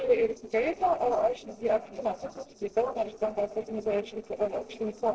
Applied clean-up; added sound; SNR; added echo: neural separator model SepFormer DNS4.